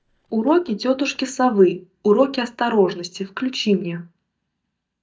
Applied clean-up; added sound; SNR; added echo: neural mask model DeepFilterNet 3.